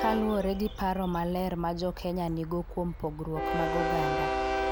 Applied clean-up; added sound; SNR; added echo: none; Train; 2 dB; none.